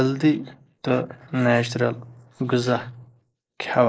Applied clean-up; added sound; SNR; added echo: neural mask model Resemble Enhance denoiser.